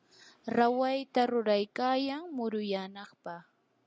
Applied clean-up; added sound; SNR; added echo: none; none; none; none.